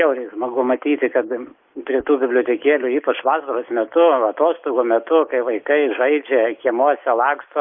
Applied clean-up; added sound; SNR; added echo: neural mask model Resemble Enhance denoiser.